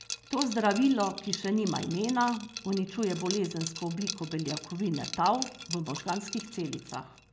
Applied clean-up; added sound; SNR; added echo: none; Liquid; 10 dB; none.